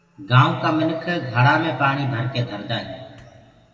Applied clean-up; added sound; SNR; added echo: none; none; none; reverberation time 2.0 s.